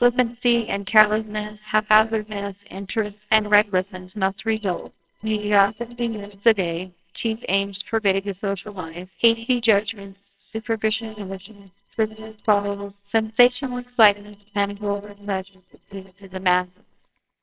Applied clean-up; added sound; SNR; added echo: neural separator model SepFormer WHAMR!.